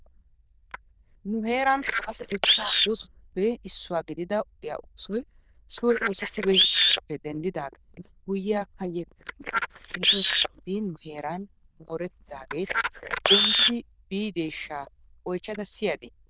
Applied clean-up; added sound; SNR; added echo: neural diffusion model UNIVERSE++.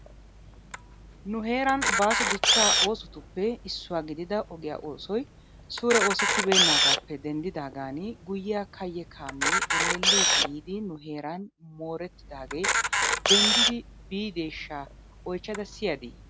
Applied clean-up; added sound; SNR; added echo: none; Camera; -3 dB; none.